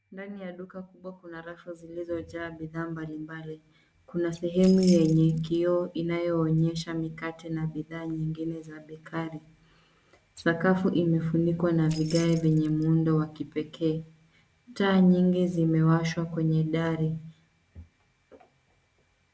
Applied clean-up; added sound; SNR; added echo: none; Keys jangling; 17 dB; none.